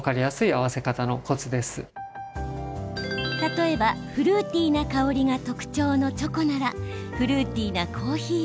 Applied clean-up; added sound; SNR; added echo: none; none; none; none.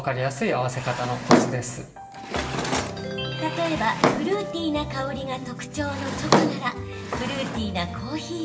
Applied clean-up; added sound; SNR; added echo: none; Drawer open or close; 0 dB; reverberation time 0.8 s.